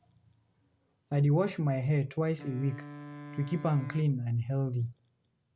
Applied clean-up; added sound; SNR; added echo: none; Wind instrument, woodwind instrument; 15 dB; none.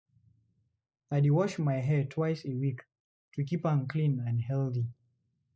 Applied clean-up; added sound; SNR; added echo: neural mask model Resemble Enhance denoiser.